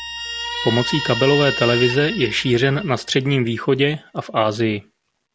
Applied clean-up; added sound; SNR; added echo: none; Guitar; 9 dB; none.